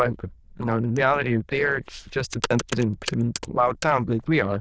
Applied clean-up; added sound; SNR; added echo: neural diffusion model UNIVERSE++.